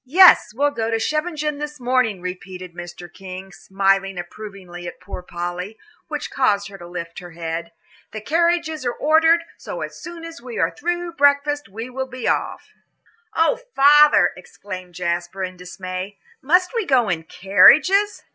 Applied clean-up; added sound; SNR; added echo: none; none; none; none.